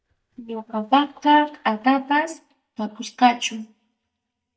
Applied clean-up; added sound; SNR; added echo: neural mask model DeepFilterNet 3.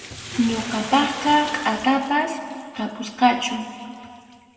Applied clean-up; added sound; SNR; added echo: none; Bathtub (filling or washing); 14 dB; reverberation time 2.5 s.